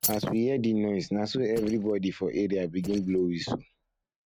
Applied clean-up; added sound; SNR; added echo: neural mask model RNNoise.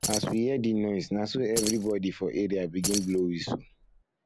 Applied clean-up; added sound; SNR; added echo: none; Keys jangling; 5 dB; none.